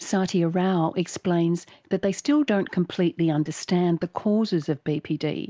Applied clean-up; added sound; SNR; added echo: none; none; none; none.